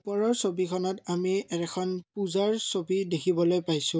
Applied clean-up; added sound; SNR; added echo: none; none; none; none.